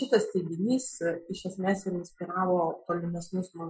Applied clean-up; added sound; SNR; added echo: classical method Wiener filter.